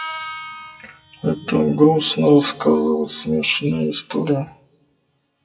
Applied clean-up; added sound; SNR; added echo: classical method WPE with log-MMSE.